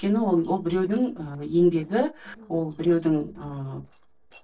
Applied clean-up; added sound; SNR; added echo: neural separator model SepFormer DNS4.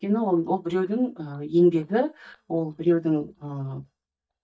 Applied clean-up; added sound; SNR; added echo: neural mask model DeepFilterNet 3.